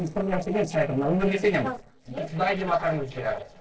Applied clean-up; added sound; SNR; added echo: neural separator model SepFormer DNS4.